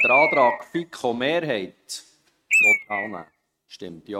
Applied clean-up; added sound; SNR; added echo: neural mask model RNNoise.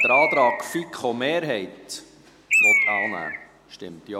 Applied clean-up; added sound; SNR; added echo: none; Bird; -1 dB; none.